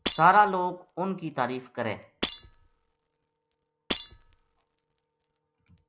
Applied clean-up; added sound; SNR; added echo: none; Shatter; 8 dB; none.